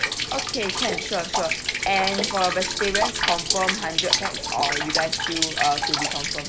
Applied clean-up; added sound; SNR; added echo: none; Rain; -2 dB; none.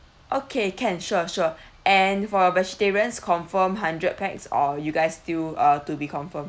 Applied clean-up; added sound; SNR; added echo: none; none; none; none.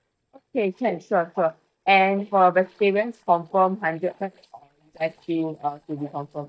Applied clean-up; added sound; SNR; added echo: neural mask model DeepFilterNet 3.